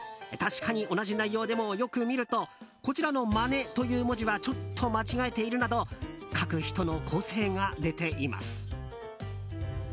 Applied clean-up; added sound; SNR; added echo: none; none; none; none.